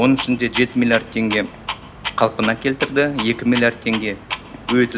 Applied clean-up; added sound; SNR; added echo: none; Clock; 11 dB; none.